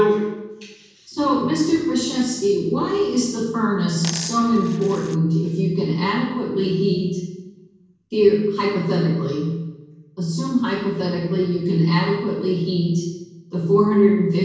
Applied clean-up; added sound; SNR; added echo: none; Coin (dropping); 14 dB; reverberation time 1.2 s.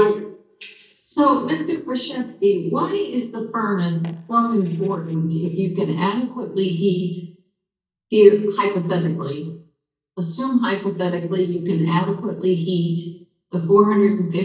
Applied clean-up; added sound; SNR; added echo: neural mask model DeepFilterNet 3.